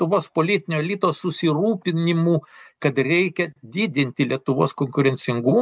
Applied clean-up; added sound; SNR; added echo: none; none; none; none.